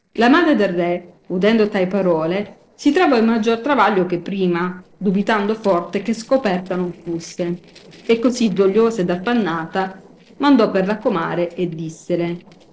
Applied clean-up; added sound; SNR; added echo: neural separator model SepFormer DNS4.